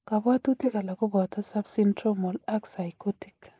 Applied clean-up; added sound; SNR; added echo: neural mask model Resemble Enhance denoiser.